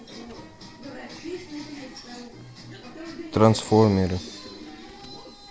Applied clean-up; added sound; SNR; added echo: none; none; none; none.